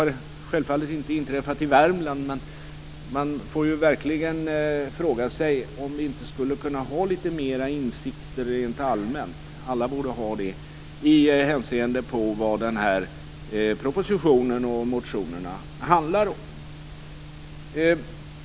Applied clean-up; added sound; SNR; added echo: none; none; none; none.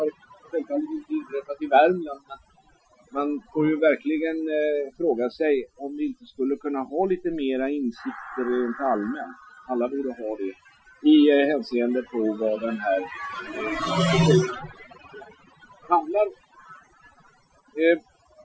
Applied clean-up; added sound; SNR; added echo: classical method Wiener filter.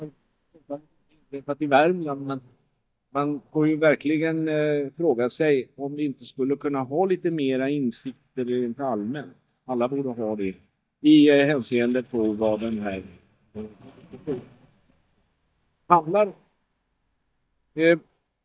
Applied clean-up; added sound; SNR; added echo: neural mask model DeepFilterNet 3.